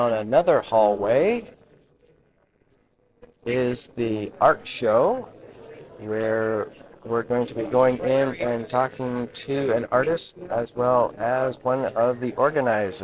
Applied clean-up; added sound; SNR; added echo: neural separator model SepFormer DNS4.